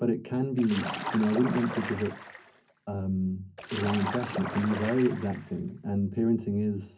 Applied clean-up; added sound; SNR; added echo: none; Splash, splatter; 9 dB; reverberation time 0.3 s.